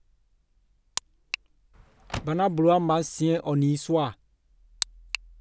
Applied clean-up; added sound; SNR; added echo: none; Car; 14 dB; none.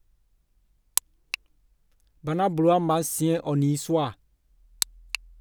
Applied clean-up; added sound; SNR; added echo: none; none; none; none.